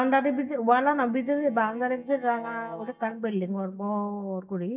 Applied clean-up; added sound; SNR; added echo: neural mask model DeepFilterNet 3.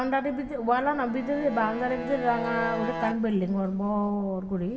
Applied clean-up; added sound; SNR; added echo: none; Bowed string instrument; 8 dB; reverberation time 1.5 s.